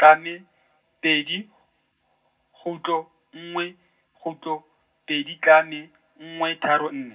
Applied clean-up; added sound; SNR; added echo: none; none; none; reverberation time 0.4 s.